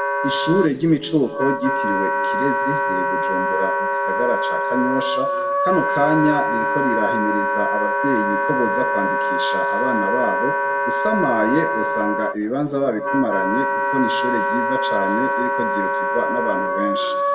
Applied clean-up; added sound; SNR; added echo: none; Wind instrument, woodwind instrument; -2 dB; reverberation time 1.0 s.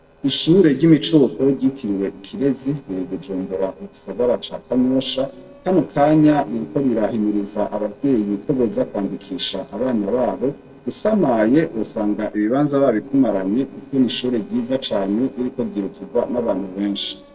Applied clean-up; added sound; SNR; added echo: neural separator model SepFormer DNS4.